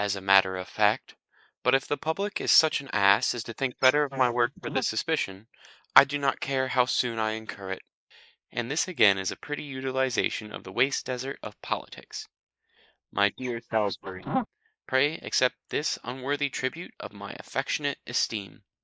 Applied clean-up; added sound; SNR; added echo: neural mask model Resemble Enhance denoiser.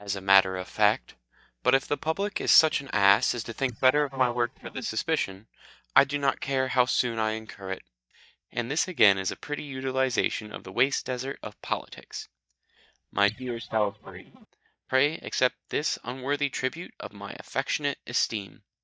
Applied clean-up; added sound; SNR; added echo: neural mask model DeepFilterNet 3.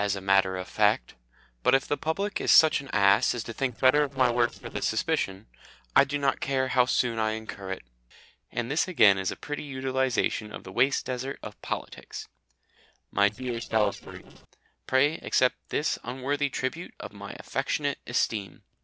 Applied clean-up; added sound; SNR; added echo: neural separator model SepFormer DNS4.